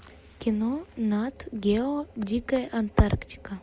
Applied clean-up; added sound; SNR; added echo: none; none; none; none.